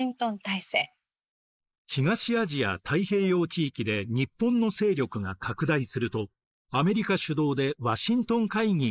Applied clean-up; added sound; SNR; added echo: neural mask model Resemble Enhance denoiser.